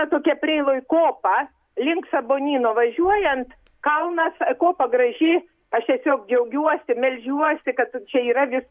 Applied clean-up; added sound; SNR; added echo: none; none; none; none.